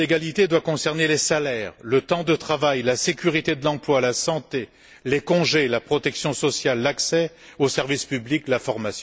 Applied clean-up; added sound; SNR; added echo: none; none; none; none.